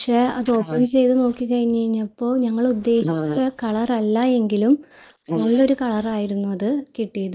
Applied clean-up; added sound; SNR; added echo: neural mask model Resemble Enhance denoiser.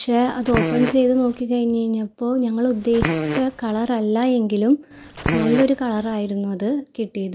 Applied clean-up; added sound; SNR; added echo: none; Fart; 6 dB; none.